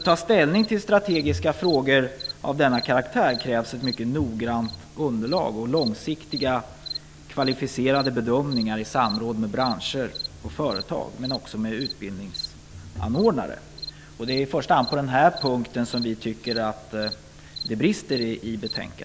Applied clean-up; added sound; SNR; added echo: none; Cricket; 14 dB; none.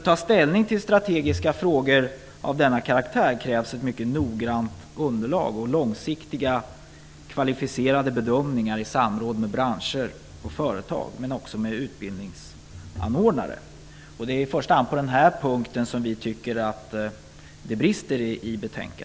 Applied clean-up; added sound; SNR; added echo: none; none; none; none.